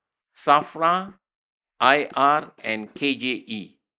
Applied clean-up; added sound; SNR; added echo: neural mask model Resemble Enhance denoiser.